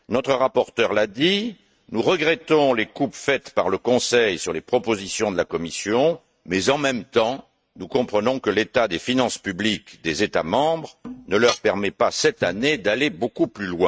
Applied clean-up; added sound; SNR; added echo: neural mask model RNNoise.